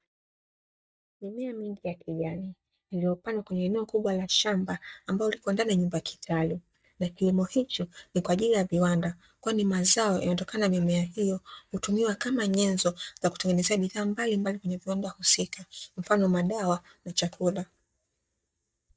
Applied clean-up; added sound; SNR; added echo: neural mask model DeepFilterNet 3.